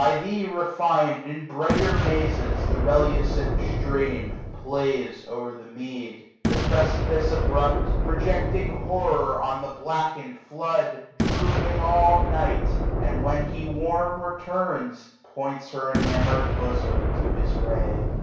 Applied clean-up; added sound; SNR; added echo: none; Boom; -1 dB; reverberation time 0.6 s.